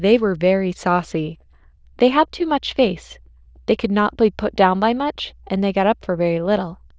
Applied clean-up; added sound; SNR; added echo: neural diffusion model UNIVERSE++.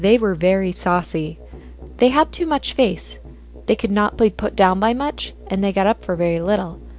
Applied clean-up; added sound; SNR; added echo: none; Musical instrument; 18 dB; none.